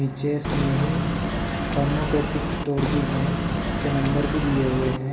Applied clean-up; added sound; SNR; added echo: none; Boat, Water vehicle; 0 dB; reverberation time 2.9 s.